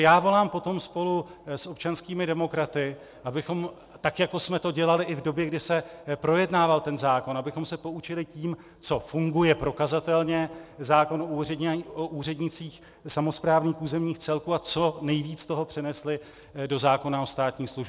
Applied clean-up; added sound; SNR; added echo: none; none; none; none.